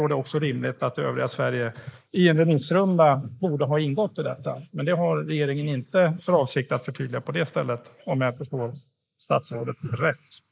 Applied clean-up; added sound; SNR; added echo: neural mask model Resemble Enhance denoiser.